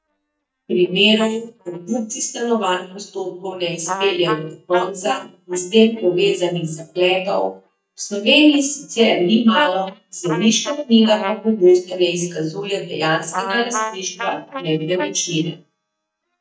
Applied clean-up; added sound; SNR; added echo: neural mask model DeepFilterNet 3.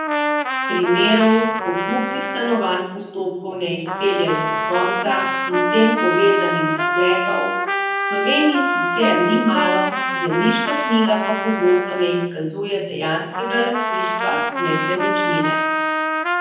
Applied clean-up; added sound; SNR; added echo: none; Trumpet; 1 dB; reverberation time 0.9 s.